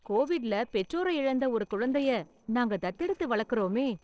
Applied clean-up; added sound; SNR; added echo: neural separator model SepFormer DNS4.